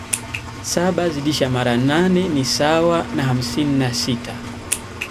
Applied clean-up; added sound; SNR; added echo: none; Engine; 10 dB; none.